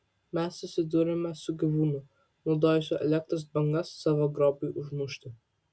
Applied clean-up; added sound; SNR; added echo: none; none; none; none.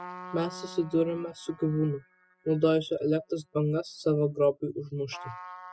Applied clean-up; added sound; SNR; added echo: classical method spectral subtraction.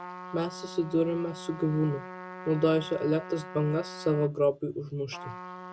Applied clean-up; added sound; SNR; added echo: none; Trumpet; 13 dB; none.